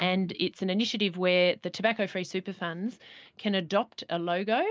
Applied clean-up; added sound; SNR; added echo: neural mask model Resemble Enhance denoiser.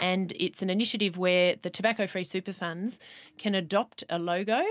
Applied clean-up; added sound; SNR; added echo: none; none; none; none.